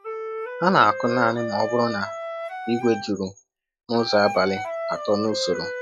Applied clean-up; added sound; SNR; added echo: classical method log-MMSE.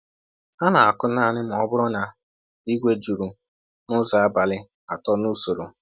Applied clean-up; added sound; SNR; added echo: none; none; none; none.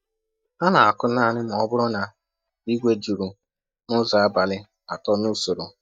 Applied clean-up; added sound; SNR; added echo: neural mask model DeepFilterNet 3.